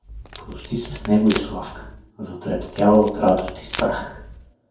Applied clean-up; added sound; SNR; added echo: none; Packing tape, duct tape; 12 dB; reverberation time 0.6 s.